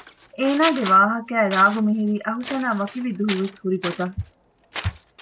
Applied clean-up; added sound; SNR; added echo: none; Scissors; 14 dB; none.